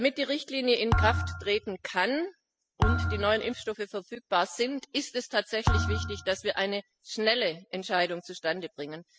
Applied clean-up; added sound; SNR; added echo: classical method spectral subtraction.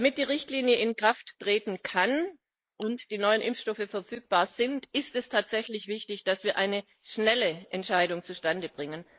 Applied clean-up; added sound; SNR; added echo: neural mask model Resemble Enhance denoiser.